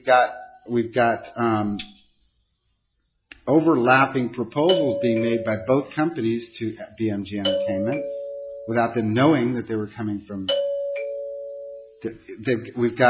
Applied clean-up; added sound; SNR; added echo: classical method log-MMSE.